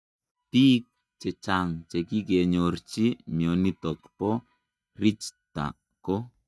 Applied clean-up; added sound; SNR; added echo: neural mask model DeepFilterNet 3.